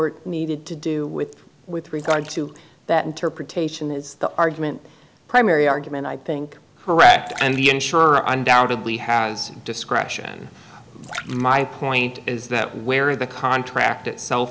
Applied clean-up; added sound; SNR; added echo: none; Splash, splatter; 19 dB; none.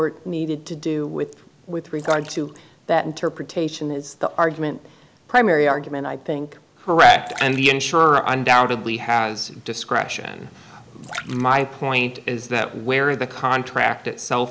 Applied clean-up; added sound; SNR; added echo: neural mask model Resemble Enhance denoiser.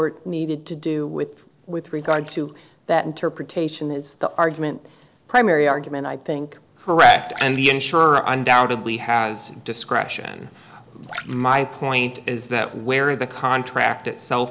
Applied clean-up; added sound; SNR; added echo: neural separator model SepFormer DNS4.